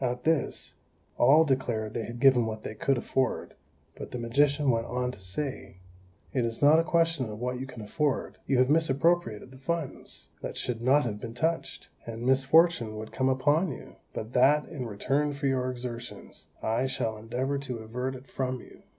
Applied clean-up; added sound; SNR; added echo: none; none; none; none.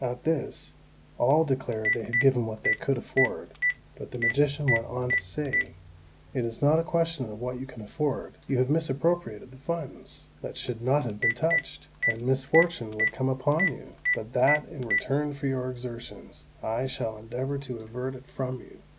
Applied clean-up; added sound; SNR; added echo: none; Telephone; 5 dB; none.